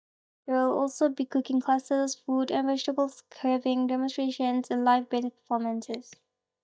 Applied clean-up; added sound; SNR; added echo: neural mask model DeepFilterNet 3.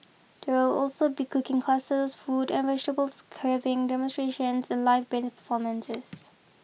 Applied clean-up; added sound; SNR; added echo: none; none; none; none.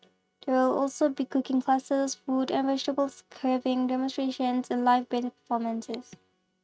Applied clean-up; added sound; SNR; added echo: neural mask model RNNoise.